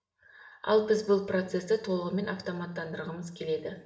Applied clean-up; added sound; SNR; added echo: none; none; none; reverberation time 1.4 s.